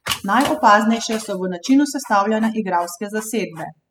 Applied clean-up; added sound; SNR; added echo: classical method spectral subtraction.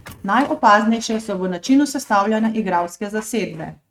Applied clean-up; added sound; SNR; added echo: neural mask model RNNoise.